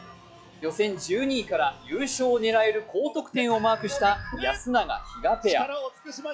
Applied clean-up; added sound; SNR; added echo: classical method log-MMSE.